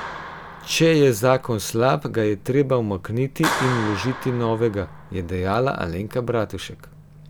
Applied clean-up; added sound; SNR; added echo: none; Clapping; 12 dB; none.